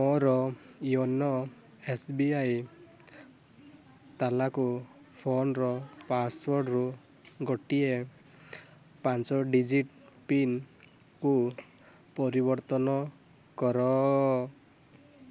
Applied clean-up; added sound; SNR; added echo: none; none; none; none.